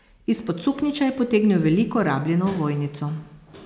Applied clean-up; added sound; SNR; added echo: none; none; none; none.